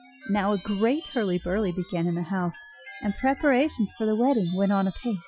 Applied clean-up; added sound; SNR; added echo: classical method Wiener filter.